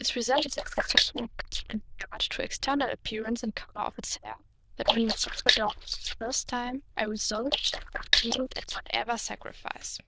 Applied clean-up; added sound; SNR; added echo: neural diffusion model UNIVERSE++.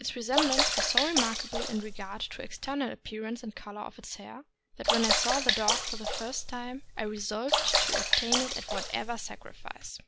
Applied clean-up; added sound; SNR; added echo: none; Sink (filling or washing) / Water / Splash, splatter; -4 dB; none.